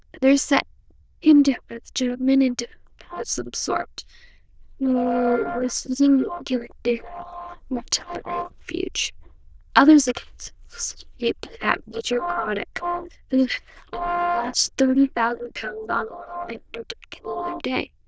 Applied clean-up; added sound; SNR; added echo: neural diffusion model UNIVERSE++.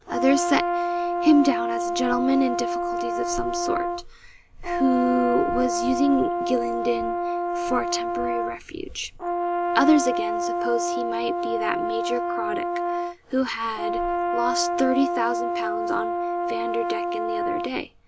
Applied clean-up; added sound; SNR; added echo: none; Brass instrument; 0 dB; none.